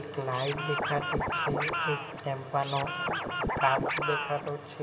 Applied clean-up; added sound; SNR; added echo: none; Scratching (performance technique); -1 dB; reverberation time 2.7 s.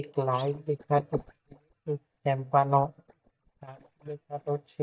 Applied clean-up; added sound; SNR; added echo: neural mask model DeepFilterNet 3.